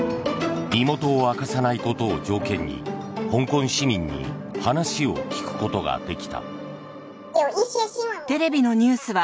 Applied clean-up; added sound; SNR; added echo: none; none; none; none.